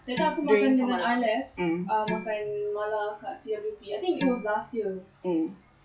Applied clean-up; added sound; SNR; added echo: classical method log-MMSE.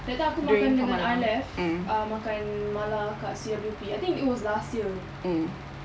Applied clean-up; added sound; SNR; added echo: none; none; none; none.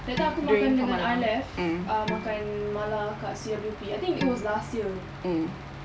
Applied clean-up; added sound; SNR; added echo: none; Dishes, pots, and pans; 12 dB; none.